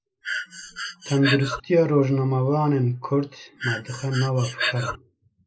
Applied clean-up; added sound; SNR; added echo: neural mask model Resemble Enhance denoiser.